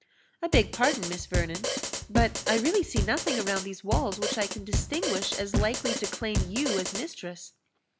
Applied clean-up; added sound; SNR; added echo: none; Drum kit; 0 dB; none.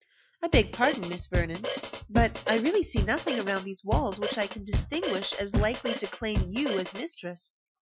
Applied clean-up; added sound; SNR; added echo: classical method Wiener filter.